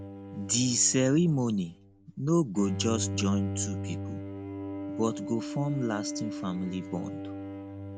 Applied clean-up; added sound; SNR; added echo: none; Bowed string instrument; 7 dB; none.